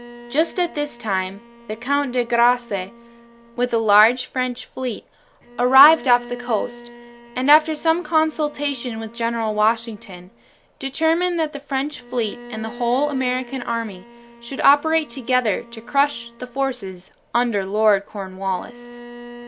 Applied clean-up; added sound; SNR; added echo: none; Bowed string instrument; 19 dB; none.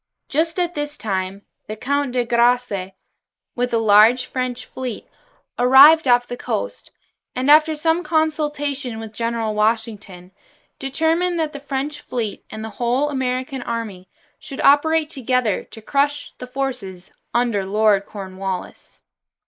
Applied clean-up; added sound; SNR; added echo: neural mask model Resemble Enhance denoiser.